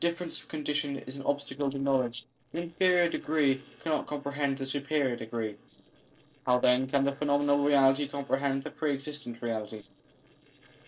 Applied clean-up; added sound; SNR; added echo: neural separator model SepFormer DNS4.